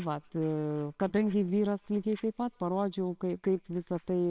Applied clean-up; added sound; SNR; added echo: neural separator model SepFormer WHAMR!.